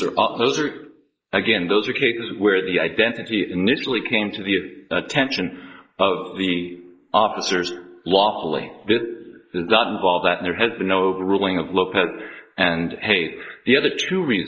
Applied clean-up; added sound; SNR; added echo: neural mask model Resemble Enhance denoiser.